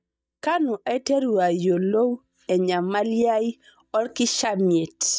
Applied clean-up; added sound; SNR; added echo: neural mask model DeepFilterNet 3.